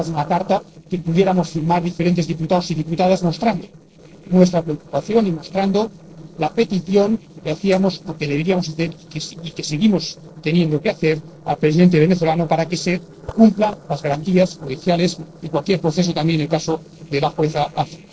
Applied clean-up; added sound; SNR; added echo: neural separator model SepFormer DNS4.